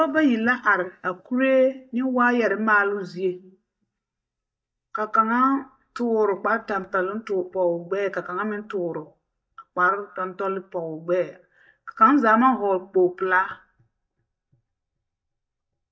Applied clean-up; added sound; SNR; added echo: neural mask model DeepFilterNet 3.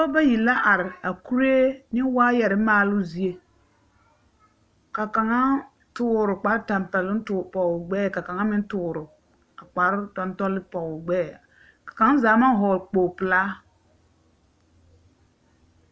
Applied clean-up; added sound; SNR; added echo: none; none; none; none.